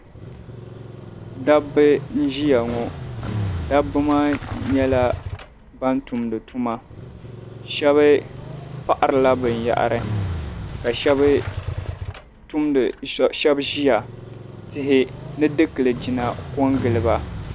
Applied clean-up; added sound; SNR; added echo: none; Motorcycle; 10 dB; none.